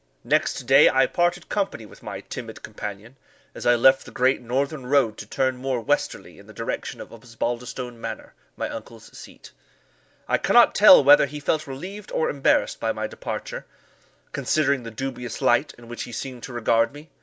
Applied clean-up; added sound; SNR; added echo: none; none; none; none.